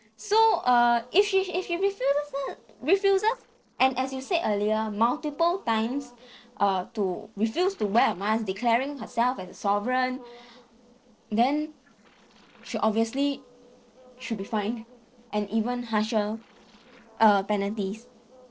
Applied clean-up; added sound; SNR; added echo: neural separator model SepFormer DNS4.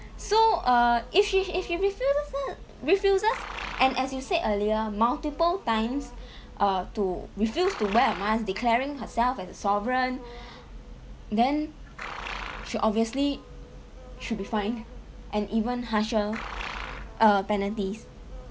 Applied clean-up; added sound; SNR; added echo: none; Livestock, farm animals, working animals; 17 dB; none.